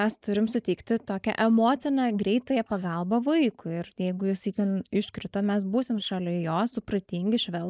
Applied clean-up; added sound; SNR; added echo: neural mask model Resemble Enhance denoiser.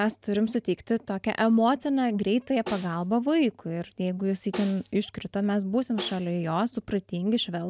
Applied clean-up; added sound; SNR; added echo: none; Snare drum; 17 dB; none.